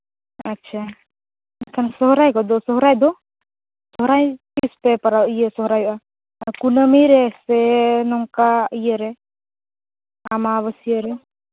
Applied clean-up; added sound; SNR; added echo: none; none; none; none.